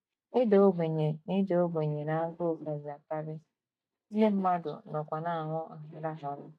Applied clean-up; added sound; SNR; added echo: neural mask model DeepFilterNet 3.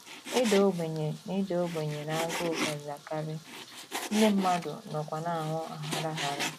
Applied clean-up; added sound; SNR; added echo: none; Frying (food); 8 dB; none.